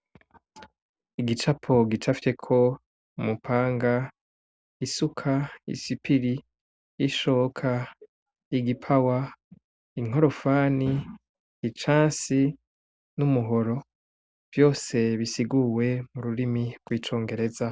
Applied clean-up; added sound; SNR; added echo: none; none; none; none.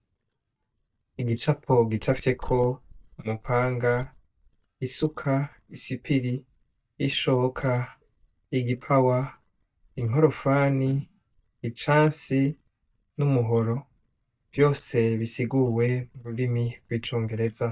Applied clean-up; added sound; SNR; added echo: neural mask model DeepFilterNet 3.